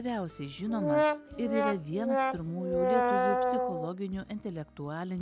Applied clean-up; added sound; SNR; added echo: none; Brass instrument; -5 dB; none.